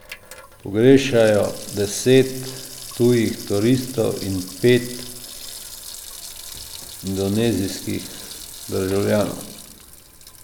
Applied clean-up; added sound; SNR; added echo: none; Sink (filling or washing) / Water tap, faucet; 15 dB; none.